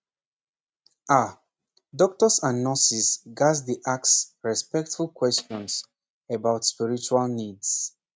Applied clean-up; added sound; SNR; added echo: neural mask model RNNoise.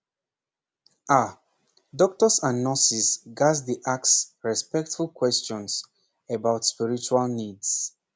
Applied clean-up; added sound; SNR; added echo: none; none; none; none.